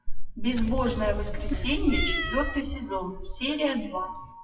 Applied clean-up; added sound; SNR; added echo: classical method WPE with log-MMSE.